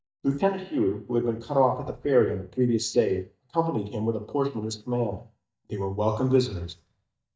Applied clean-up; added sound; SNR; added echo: neural mask model DeepFilterNet 3.